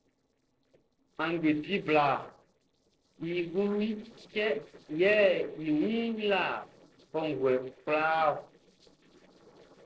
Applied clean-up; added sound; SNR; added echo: neural separator model SepFormer DNS4.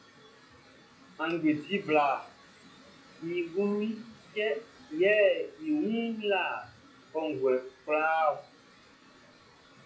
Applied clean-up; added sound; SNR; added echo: classical method WPE with log-MMSE.